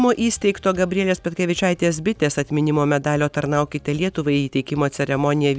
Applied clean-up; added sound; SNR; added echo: none; none; none; none.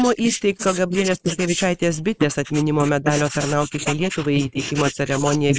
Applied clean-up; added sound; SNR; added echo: neural mask model Resemble Enhance denoiser.